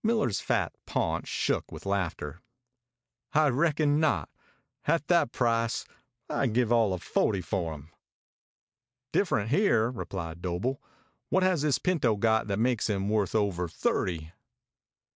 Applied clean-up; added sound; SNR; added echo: neural mask model Resemble Enhance denoiser.